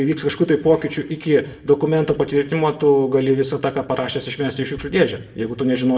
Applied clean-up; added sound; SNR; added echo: none; none; none; reverberation time 0.6 s.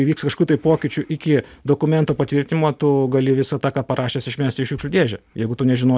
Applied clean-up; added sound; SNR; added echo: none; none; none; none.